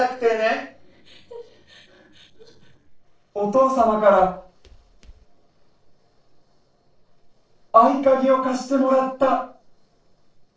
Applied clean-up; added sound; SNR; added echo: neural separator model SepFormer DNS4.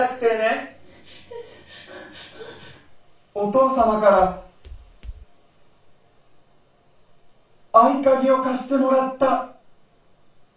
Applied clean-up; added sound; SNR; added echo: none; Walk, footsteps; 17 dB; reverberation time 0.4 s.